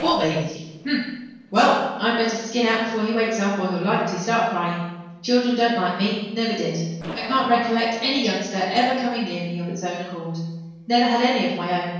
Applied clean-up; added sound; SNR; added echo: neural separator model SepFormer DNS4.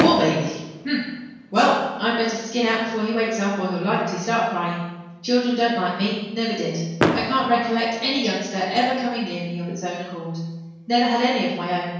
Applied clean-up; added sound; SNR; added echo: none; Fireworks; 10 dB; reverberation time 1.0 s.